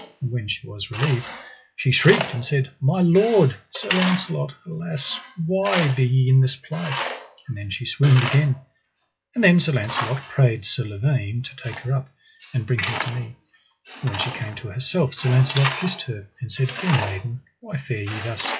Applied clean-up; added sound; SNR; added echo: classical method log-MMSE.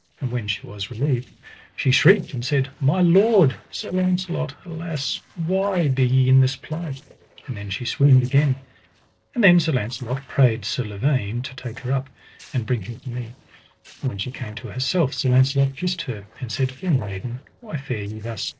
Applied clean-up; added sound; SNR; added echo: neural separator model SepFormer DNS4.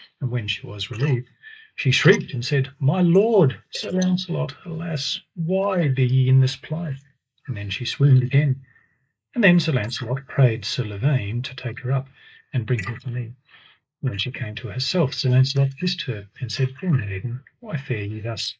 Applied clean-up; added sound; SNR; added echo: neural mask model Resemble Enhance denoiser.